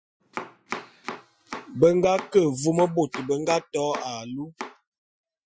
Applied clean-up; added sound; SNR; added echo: classical method Wiener filter.